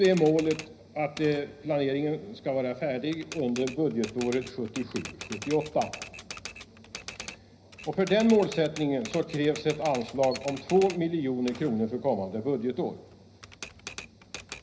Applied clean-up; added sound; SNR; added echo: none; Typewriter; 16 dB; reverberation time 0.5 s.